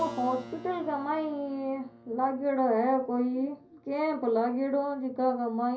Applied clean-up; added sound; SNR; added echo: none; Keyboard (musical); 19 dB; reverberation time 0.5 s.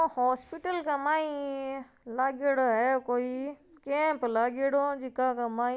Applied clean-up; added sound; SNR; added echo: none; none; none; none.